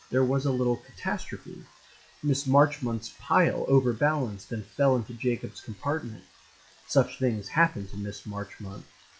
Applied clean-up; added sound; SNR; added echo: classical method log-MMSE.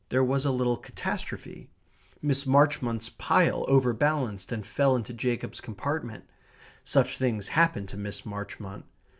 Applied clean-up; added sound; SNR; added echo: none; none; none; none.